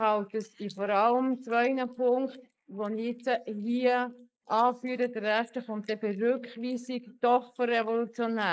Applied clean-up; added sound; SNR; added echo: neural mask model Resemble Enhance denoiser.